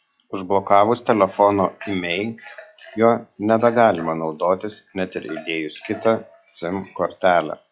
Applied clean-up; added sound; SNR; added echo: classical method log-MMSE.